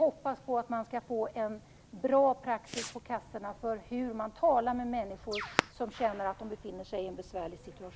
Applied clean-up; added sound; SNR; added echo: none; Bird + Fireworks; 11 dB; none.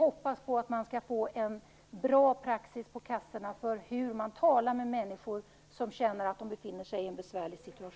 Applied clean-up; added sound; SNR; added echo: none; none; none; none.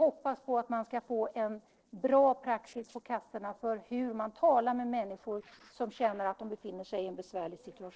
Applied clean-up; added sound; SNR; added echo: neural separator model SepFormer DNS4.